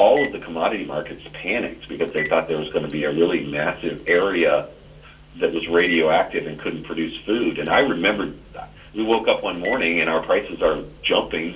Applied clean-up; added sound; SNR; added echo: none; Telephone; 15 dB; reverberation time 0.2 s.